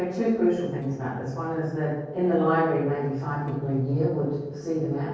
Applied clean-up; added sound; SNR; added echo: neural separator model SepFormer DNS4.